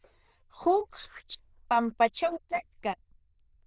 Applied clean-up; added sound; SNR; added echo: neural diffusion model UNIVERSE++.